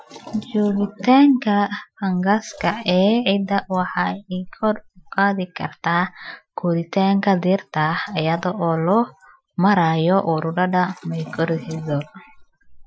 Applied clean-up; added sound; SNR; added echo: classical method Wiener filter.